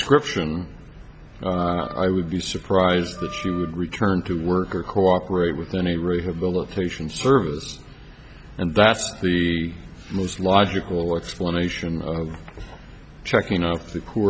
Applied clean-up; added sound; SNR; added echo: none; Wind instrument, woodwind instrument; 17 dB; none.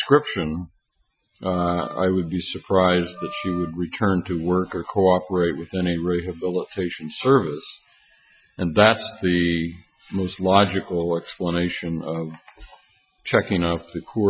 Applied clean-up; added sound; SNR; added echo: classical method Wiener filter.